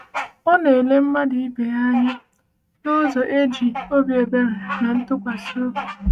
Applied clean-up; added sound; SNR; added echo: neural mask model RNNoise.